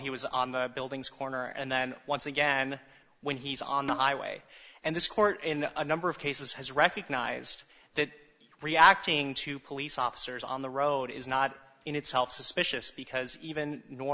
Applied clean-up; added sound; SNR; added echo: none; Percussion; 9 dB; none.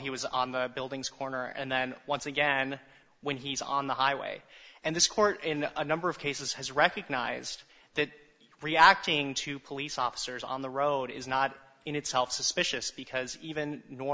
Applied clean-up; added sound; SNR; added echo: none; none; none; none.